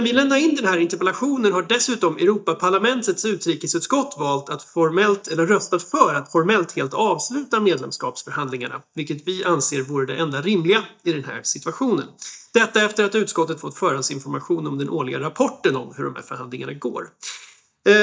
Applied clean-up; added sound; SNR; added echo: neural mask model DeepFilterNet 3.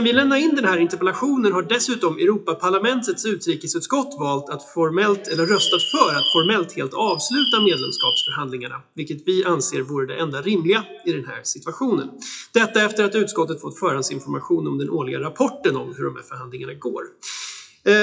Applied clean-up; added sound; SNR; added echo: classical method WPE with log-MMSE.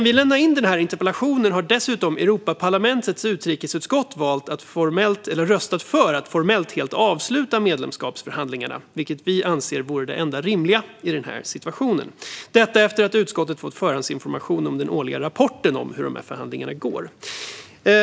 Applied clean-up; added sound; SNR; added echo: none; none; none; none.